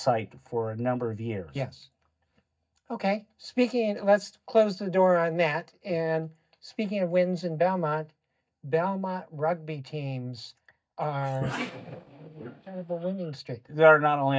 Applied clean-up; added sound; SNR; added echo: neural mask model DeepFilterNet 3.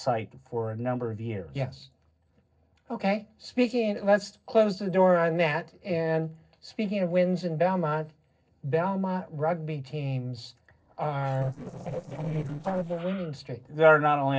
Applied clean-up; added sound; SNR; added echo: neural separator model SepFormer DNS4.